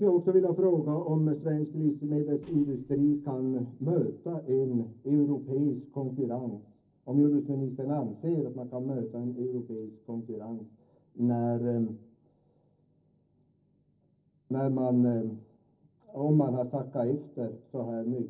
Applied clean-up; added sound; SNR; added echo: neural separator model SepFormer DNS4.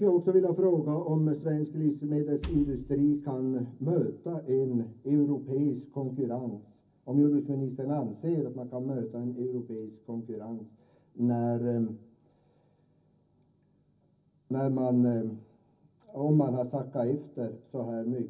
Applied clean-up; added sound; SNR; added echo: none; Wood; 12 dB; reverberation time 0.4 s.